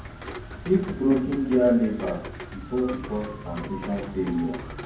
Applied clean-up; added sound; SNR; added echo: none; Rain; 11 dB; reverberation time 0.9 s.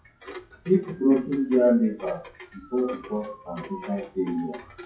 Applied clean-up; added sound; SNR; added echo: classical method WPE with log-MMSE.